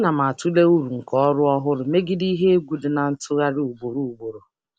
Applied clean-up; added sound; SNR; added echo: none; none; none; none.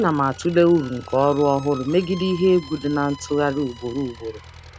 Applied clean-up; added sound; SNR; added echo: none; Engine + Squeak; 19 dB; none.